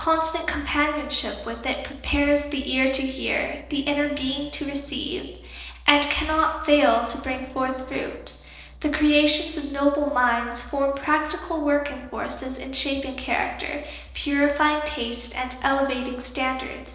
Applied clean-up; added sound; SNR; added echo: neural separator model SepFormer DNS4.